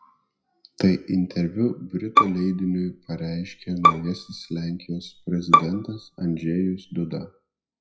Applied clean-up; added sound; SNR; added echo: classical method WPE with log-MMSE.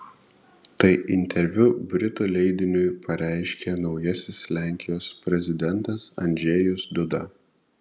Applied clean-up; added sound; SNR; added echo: none; none; none; none.